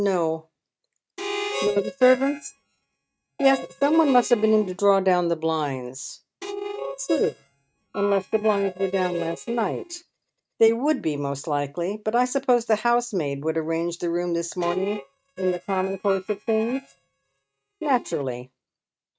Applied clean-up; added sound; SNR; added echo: neural mask model RNNoise.